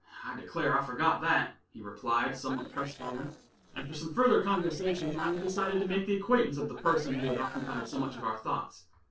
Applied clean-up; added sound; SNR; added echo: neural separator model SepFormer DNS4.